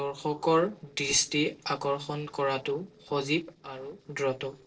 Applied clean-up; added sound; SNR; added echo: neural separator model SepFormer DNS4.